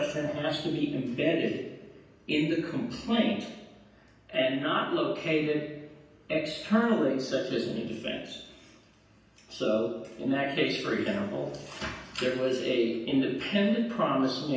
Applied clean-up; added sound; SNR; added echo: none; none; none; reverberation time 0.9 s.